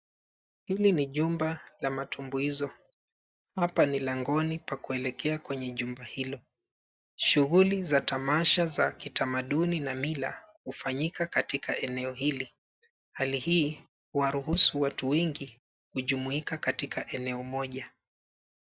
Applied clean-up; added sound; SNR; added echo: neural mask model DeepFilterNet 3.